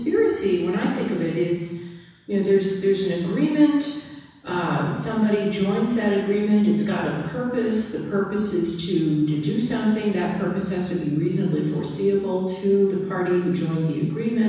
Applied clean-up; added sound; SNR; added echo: none; none; none; reverberation time 1.1 s.